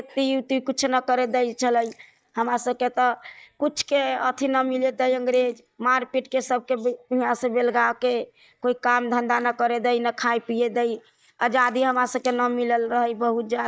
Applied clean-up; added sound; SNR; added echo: neural mask model DeepFilterNet 3.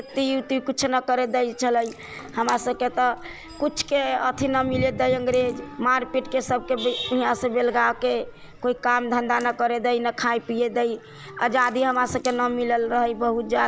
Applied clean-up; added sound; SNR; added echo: none; Drip / Sink (filling or washing) / Water tap, faucet + Wind instrument, woodwind instrument; 19 dB; none.